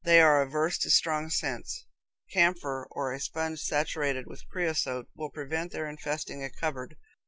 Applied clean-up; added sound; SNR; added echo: none; none; none; none.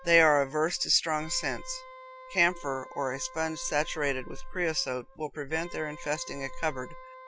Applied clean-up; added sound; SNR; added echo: none; Wind instrument, woodwind instrument; 18 dB; none.